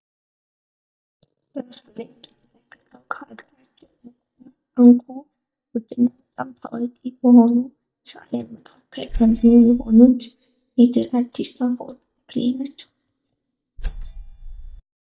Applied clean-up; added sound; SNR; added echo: neural mask model DeepFilterNet 3.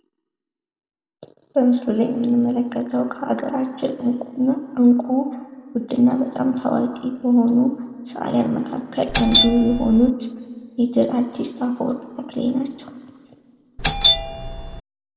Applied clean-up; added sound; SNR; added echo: none; Doorbell; -1 dB; reverberation time 1.8 s.